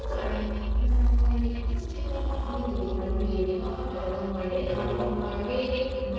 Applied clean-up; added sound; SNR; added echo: neural separator model SepFormer DNS4.